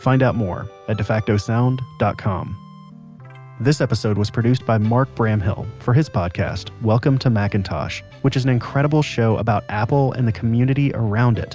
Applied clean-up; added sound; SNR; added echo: none; none; none; none.